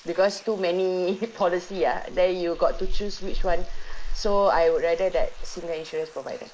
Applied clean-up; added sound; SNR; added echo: neural mask model Resemble Enhance denoiser.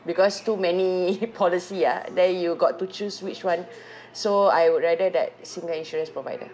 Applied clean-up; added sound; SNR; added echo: none; none; none; none.